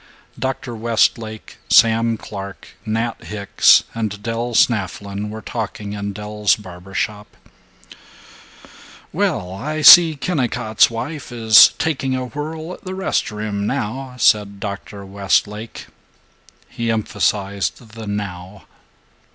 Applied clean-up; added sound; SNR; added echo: none; none; none; none.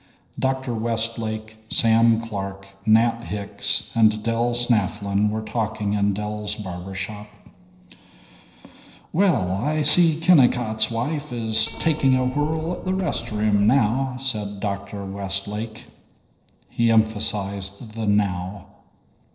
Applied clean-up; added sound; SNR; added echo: neural separator model SepFormer DNS4.